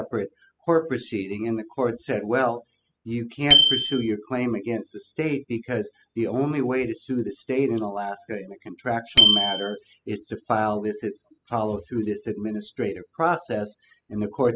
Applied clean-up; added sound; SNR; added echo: classical method spectral subtraction.